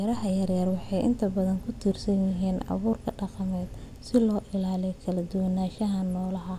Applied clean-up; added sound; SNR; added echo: none; none; none; none.